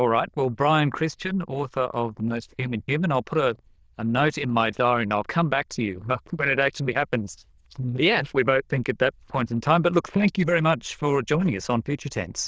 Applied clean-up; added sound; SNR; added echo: neural diffusion model UNIVERSE++.